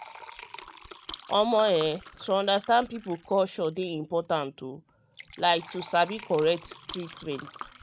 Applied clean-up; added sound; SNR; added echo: none; Fill (with liquid); 18 dB; none.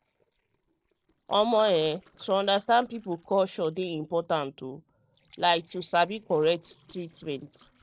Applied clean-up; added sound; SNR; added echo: neural separator model SepFormer DNS4.